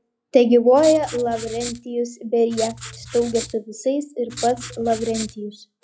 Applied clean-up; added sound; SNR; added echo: classical method log-MMSE.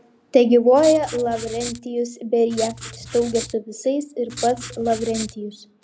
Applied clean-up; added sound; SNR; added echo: none; Writing; 14 dB; none.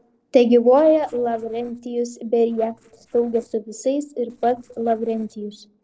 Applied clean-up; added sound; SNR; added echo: neural separator model SepFormer DNS4.